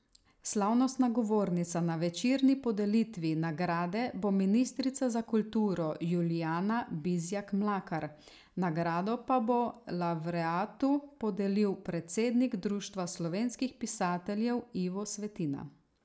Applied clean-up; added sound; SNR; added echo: none; none; none; none.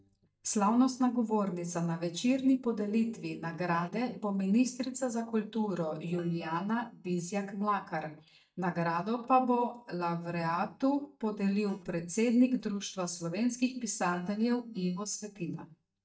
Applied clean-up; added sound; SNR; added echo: neural mask model DeepFilterNet 3.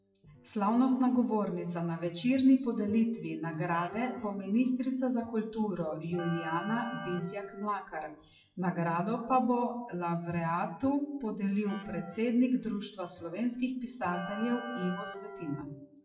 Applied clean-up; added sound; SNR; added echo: classical method WPE with log-MMSE.